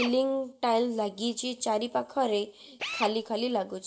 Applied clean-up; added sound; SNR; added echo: none; Drill; 14 dB; reverberation time 0.5 s.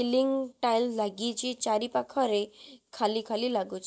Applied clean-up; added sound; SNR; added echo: none; none; none; none.